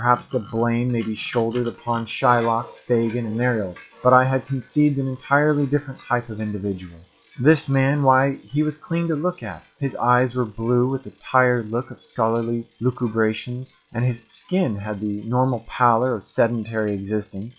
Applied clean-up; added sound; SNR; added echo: classical method log-MMSE.